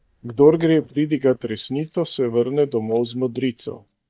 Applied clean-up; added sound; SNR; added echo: neural mask model DeepFilterNet 3.